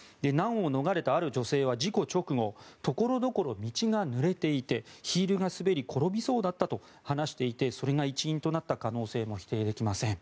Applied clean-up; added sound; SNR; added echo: none; none; none; none.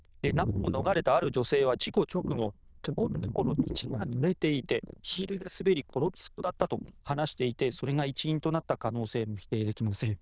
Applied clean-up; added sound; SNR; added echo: neural diffusion model UNIVERSE++.